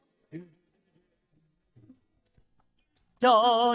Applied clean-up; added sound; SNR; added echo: neural mask model DeepFilterNet 3.